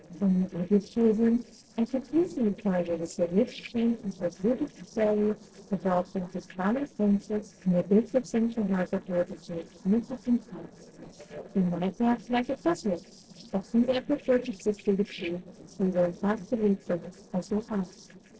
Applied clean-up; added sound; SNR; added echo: neural separator model SepFormer DNS4.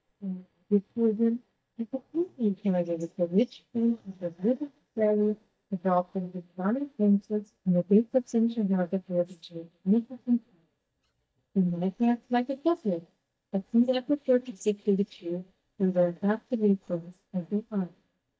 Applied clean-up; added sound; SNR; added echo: neural mask model DeepFilterNet 3.